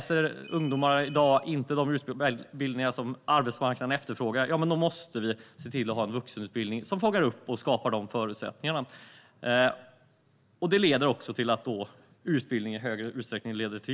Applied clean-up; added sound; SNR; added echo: none; Ringtone; 18 dB; none.